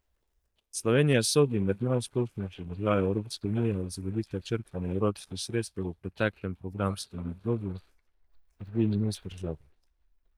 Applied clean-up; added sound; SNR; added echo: neural mask model DeepFilterNet 3.